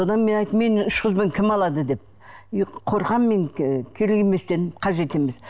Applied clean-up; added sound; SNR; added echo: none; none; none; none.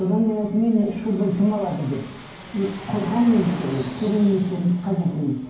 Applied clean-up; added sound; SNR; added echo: none; Fixed-wing aircraft, airplane; 16 dB; reverberation time 0.9 s.